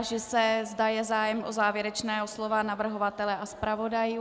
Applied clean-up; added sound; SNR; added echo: none; none; none; none.